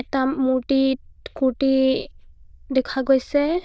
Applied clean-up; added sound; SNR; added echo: neural diffusion model UNIVERSE++.